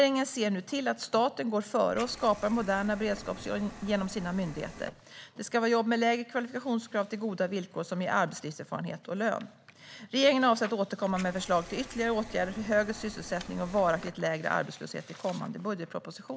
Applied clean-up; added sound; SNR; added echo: none; Liquid; 15 dB; none.